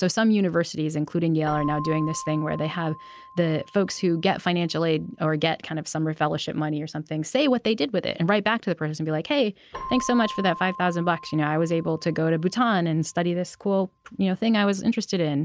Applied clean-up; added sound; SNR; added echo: none; Keyboard (musical); 17 dB; none.